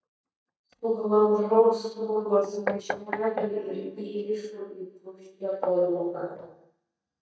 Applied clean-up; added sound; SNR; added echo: neural mask model DeepFilterNet 3.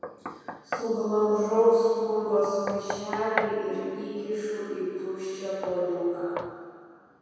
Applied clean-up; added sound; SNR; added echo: none; Knock; 12 dB; reverberation time 2.2 s.